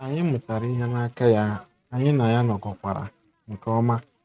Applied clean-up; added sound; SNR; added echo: neural mask model RNNoise.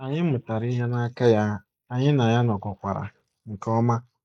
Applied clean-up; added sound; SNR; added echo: neural mask model Resemble Enhance denoiser.